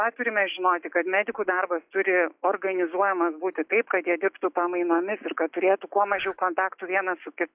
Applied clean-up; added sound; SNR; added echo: classical method log-MMSE.